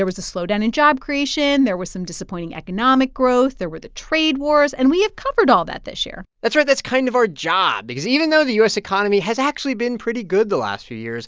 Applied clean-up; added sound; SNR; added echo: none; none; none; none.